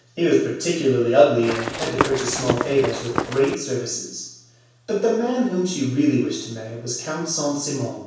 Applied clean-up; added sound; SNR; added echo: none; Run; 4 dB; reverberation time 0.7 s.